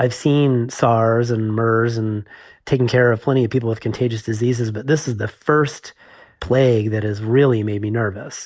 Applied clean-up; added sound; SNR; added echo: none; none; none; none.